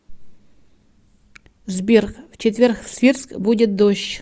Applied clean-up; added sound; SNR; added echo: none; none; none; none.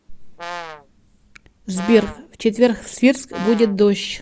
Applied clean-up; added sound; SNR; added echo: none; Brass instrument; 14 dB; none.